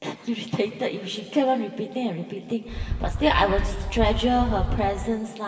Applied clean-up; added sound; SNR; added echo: none; Wind; 2 dB; reverberation time 2.8 s.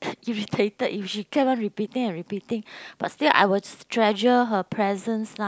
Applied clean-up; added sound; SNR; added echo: none; none; none; none.